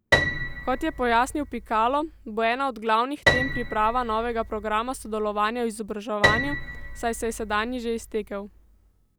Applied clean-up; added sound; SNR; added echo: none; Piano; 3 dB; none.